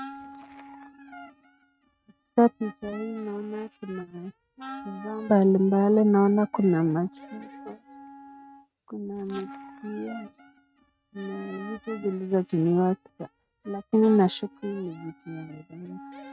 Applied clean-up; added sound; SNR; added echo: neural mask model RNNoise.